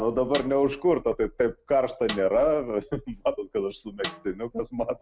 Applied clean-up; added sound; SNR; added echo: none; Snare drum; 14 dB; none.